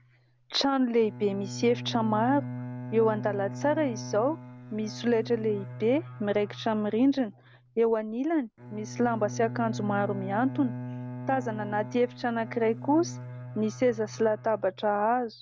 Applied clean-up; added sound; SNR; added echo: none; Bowed string instrument; 11 dB; none.